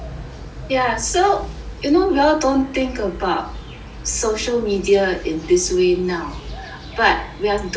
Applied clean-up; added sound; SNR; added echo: none; none; none; none.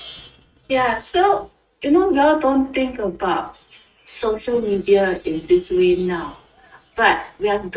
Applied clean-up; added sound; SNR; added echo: neural mask model RNNoise.